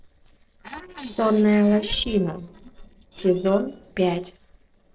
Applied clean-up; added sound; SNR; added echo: neural separator model SepFormer DNS4.